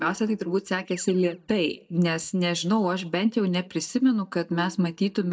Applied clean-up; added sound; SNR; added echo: neural mask model DeepFilterNet 3.